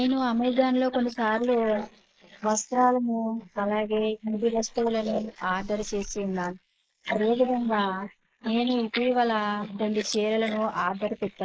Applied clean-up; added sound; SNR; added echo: neural mask model Resemble Enhance denoiser.